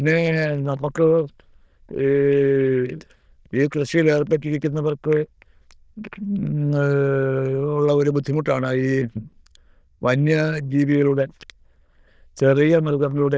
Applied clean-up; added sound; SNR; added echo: neural diffusion model UNIVERSE++.